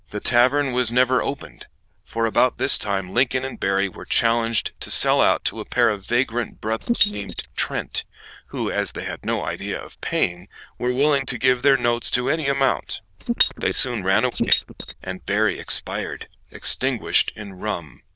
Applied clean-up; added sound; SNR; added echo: neural diffusion model UNIVERSE++.